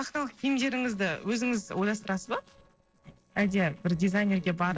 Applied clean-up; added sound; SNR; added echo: neural separator model SepFormer DNS4.